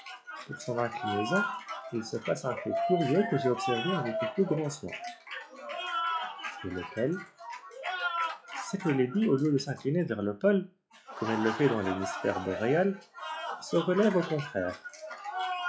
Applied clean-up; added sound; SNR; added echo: classical method log-MMSE.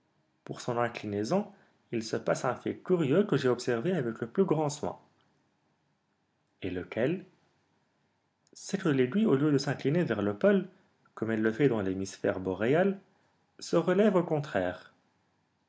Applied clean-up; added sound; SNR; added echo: none; none; none; none.